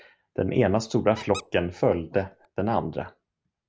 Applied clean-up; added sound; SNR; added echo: none; Squeak; 20 dB; none.